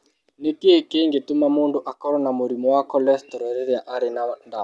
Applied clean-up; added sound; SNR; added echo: none; none; none; none.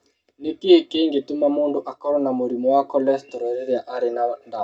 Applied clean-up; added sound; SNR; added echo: none; none; none; reverberation time 0.2 s.